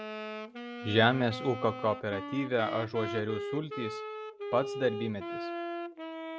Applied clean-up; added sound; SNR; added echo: none; Wind instrument, woodwind instrument; 7 dB; none.